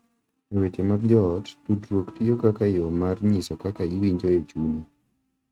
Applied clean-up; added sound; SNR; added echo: neural mask model RNNoise.